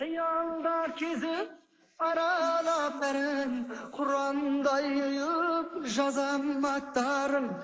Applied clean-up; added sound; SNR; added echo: neural mask model Resemble Enhance denoiser.